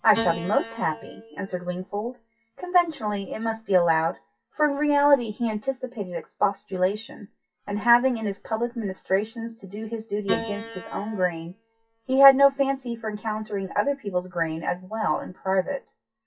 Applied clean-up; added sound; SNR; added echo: classical method WPE with log-MMSE.